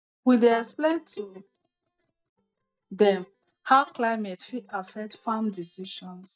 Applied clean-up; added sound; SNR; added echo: neural mask model DeepFilterNet 3.